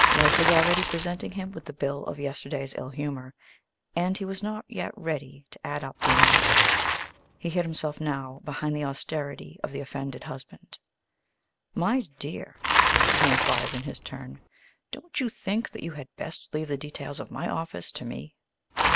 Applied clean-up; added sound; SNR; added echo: none; Bicycle; -2 dB; none.